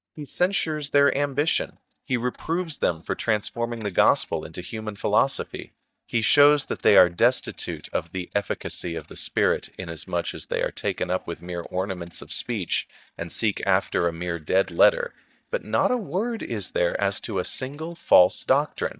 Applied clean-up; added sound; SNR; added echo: neural mask model DeepFilterNet 3.